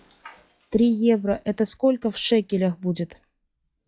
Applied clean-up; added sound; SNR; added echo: classical method log-MMSE.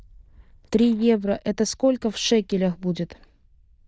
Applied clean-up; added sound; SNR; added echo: neural diffusion model UNIVERSE++.